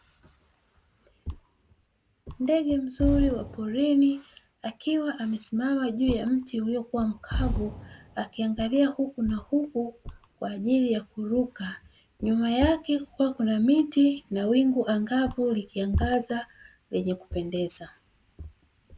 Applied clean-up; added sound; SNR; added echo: none; Fireworks; 9 dB; none.